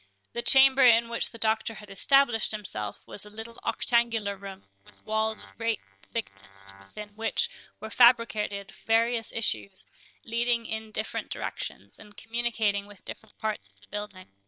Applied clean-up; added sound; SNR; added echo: neural separator model SepFormer WHAM!.